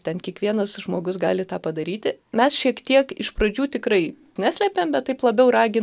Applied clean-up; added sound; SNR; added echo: none; none; none; none.